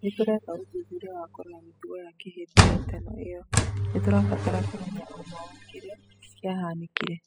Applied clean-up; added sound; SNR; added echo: classical method spectral subtraction.